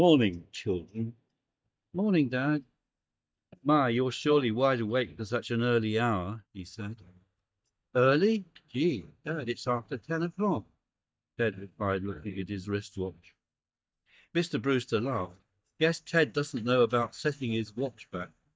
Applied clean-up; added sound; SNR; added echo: neural mask model DeepFilterNet 3.